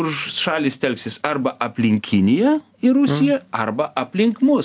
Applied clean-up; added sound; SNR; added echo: none; none; none; none.